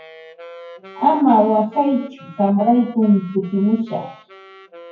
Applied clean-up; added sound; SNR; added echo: classical method WPE with log-MMSE.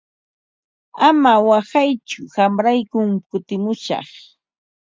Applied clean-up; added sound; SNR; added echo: none; none; none; none.